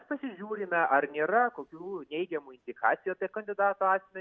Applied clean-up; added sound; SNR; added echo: none; none; none; none.